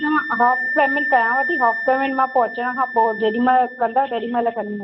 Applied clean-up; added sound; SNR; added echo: none; Wind instrument, woodwind instrument; 7 dB; none.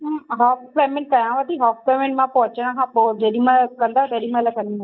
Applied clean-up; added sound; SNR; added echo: neural mask model DeepFilterNet 3.